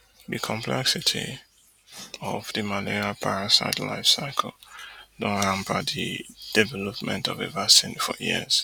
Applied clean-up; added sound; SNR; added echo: none; none; none; none.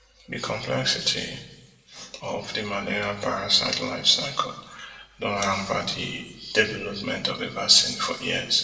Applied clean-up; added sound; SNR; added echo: none; none; none; reverberation time 1.0 s.